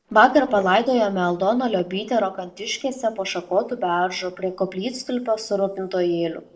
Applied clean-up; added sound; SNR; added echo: neural separator model SepFormer DNS4.